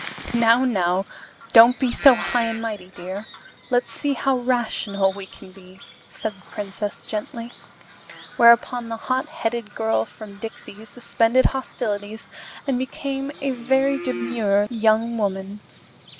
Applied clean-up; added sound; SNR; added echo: none; Bird vocalization, bird call, bird song; 16 dB; none.